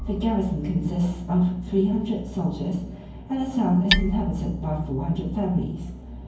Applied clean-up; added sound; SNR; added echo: none; Hammer; 7 dB; reverberation time 0.9 s.